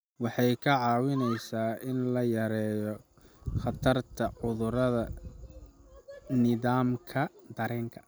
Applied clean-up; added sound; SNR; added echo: none; none; none; none.